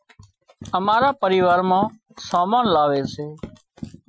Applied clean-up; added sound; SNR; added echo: classical method Wiener filter.